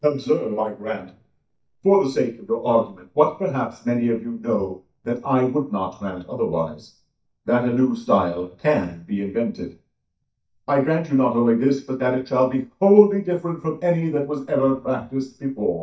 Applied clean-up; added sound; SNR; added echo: neural mask model DeepFilterNet 3.